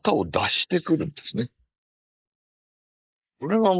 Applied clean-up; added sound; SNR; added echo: neural mask model Resemble Enhance denoiser.